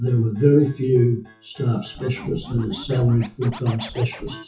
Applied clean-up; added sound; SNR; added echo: classical method WPE with log-MMSE.